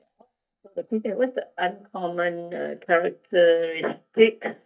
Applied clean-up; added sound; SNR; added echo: neural mask model DeepFilterNet 3.